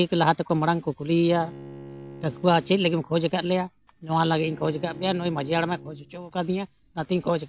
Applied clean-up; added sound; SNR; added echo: none; Bowed string instrument; 19 dB; none.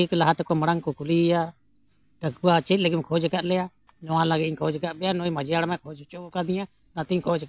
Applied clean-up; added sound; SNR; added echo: none; none; none; none.